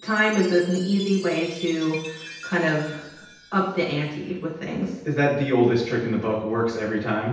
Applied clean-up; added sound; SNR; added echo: none; Chime; 19 dB; reverberation time 0.9 s.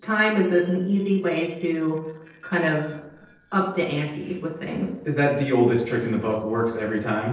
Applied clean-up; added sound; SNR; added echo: neural separator model SepFormer DNS4.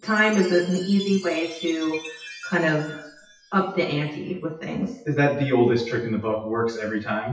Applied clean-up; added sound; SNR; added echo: classical method WPE with log-MMSE.